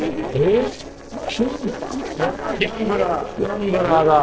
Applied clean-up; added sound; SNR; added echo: neural separator model SepFormer DNS4.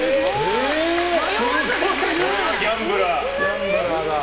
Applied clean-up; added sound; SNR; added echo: none; Domestic sounds, home sounds; 7 dB; none.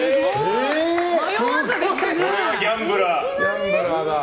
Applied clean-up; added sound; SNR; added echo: none; none; none; none.